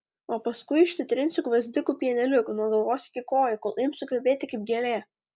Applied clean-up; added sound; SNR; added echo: none; none; none; none.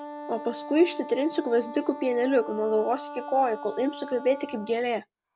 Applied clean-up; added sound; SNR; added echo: none; Wind instrument, woodwind instrument; 13 dB; none.